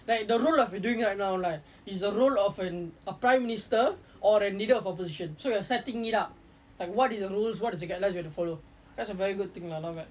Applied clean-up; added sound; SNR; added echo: none; none; none; none.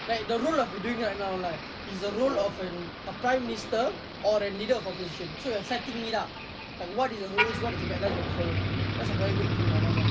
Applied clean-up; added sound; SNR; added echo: none; Motor vehicle (road); 1 dB; none.